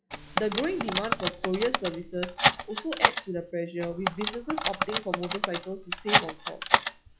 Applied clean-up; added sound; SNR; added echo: classical method log-MMSE.